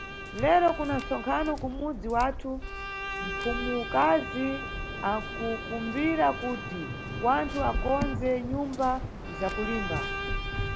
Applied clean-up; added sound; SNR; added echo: none; Waves, surf + Bowed string instrument; 5 dB; none.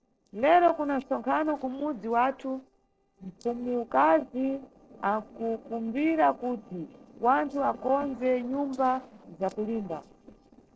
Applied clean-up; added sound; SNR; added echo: neural separator model SepFormer DNS4.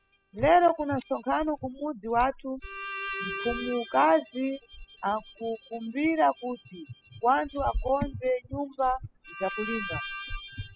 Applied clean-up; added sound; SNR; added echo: classical method spectral subtraction.